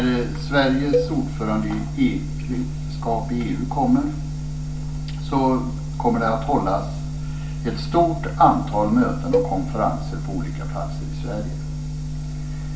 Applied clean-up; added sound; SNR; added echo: none; Cowbell; 6 dB; reverberation time 0.4 s.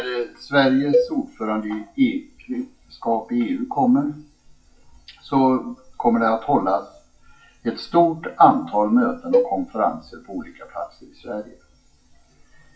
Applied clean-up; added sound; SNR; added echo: classical method WPE with log-MMSE.